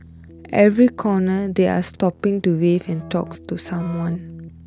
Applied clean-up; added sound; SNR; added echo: none; Keyboard (musical); 19 dB; none.